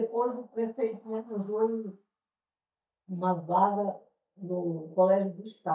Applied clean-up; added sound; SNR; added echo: neural mask model DeepFilterNet 3.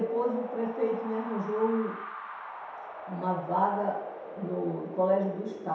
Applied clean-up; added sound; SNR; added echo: none; Wind; 10 dB; reverberation time 0.7 s.